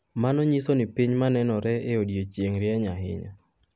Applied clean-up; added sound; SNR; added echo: none; none; none; none.